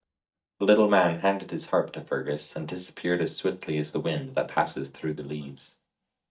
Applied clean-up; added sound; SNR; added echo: neural mask model DeepFilterNet 3.